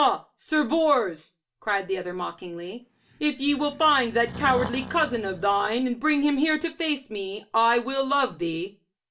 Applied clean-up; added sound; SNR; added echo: none; Breathing; 14 dB; reverberation time 0.2 s.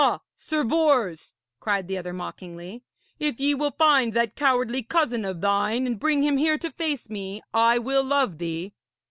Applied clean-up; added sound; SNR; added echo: none; none; none; none.